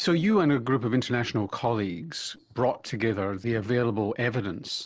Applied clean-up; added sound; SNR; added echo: neural separator model SepFormer DNS4.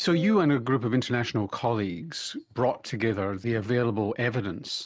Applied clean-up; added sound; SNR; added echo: neural mask model RNNoise.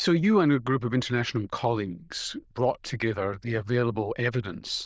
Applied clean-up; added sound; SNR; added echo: neural diffusion model UNIVERSE++.